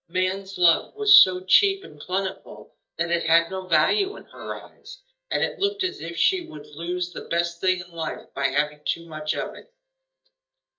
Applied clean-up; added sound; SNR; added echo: neural mask model DeepFilterNet 3.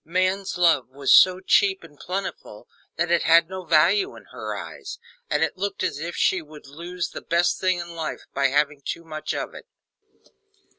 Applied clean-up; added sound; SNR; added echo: none; none; none; none.